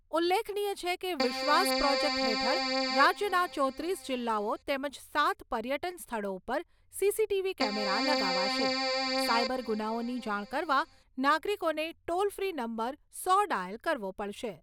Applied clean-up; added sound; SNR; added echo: none; Keyboard (musical); 1 dB; none.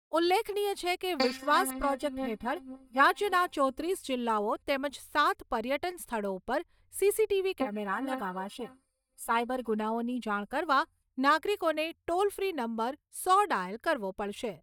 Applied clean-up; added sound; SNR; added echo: neural mask model DeepFilterNet 3.